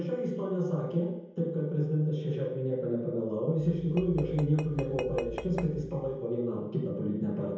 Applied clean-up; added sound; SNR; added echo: none; Tap / Glass; 11 dB; reverberation time 0.9 s.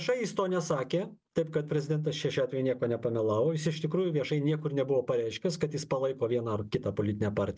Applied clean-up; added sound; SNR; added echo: none; none; none; none.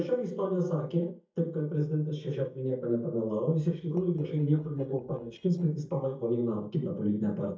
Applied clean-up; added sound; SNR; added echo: neural mask model DeepFilterNet 3.